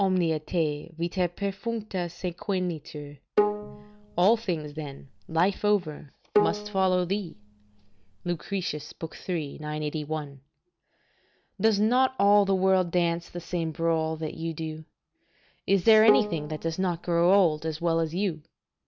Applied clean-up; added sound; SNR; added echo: none; Bowed string instrument; 4 dB; none.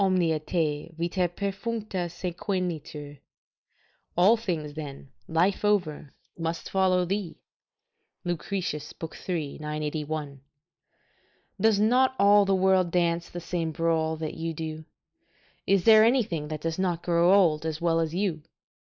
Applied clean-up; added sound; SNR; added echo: neural mask model Resemble Enhance denoiser.